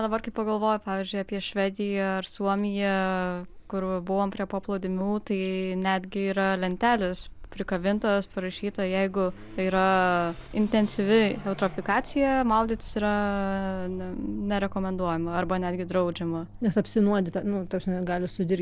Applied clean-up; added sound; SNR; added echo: none; Car passing by / Accelerating, revving, vroom; 16 dB; none.